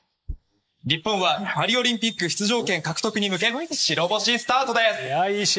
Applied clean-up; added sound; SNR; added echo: neural mask model Resemble Enhance denoiser.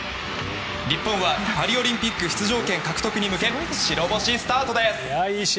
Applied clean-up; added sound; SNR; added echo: none; none; none; none.